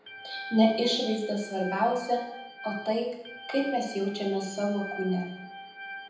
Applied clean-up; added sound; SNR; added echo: none; Organ; 13 dB; reverberation time 0.8 s.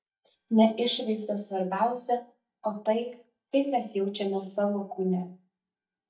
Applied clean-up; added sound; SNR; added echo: neural mask model DeepFilterNet 3.